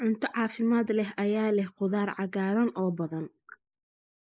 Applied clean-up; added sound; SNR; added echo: neural mask model Resemble Enhance denoiser.